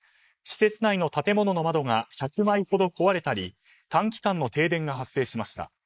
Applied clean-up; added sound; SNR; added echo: neural mask model Resemble Enhance denoiser.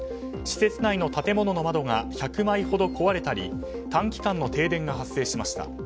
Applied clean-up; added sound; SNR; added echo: none; none; none; none.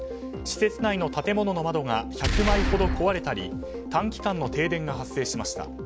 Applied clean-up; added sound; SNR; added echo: none; Boom; 3 dB; none.